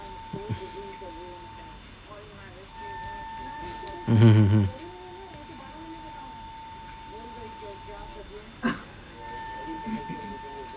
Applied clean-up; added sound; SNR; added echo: none; Wind instrument, woodwind instrument; 14 dB; none.